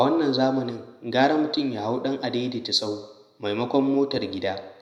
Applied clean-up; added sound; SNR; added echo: none; none; none; reverberation time 0.7 s.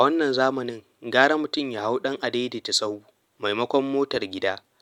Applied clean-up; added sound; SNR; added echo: none; none; none; none.